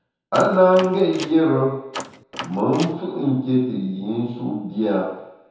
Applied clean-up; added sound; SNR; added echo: none; Door; 15 dB; reverberation time 0.8 s.